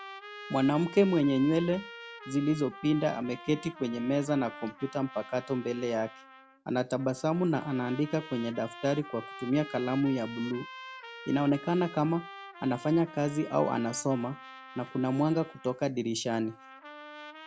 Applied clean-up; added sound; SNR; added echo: none; Trumpet; 16 dB; none.